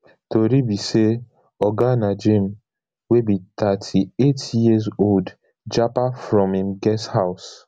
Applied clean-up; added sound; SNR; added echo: none; none; none; none.